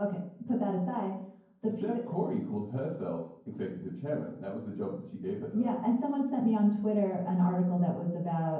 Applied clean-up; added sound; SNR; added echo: none; none; none; reverberation time 0.9 s.